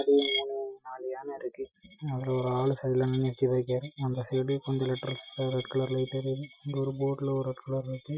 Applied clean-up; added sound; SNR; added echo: classical method Wiener filter.